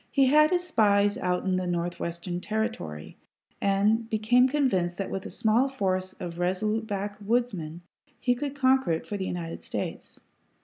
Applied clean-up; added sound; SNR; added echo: none; none; none; none.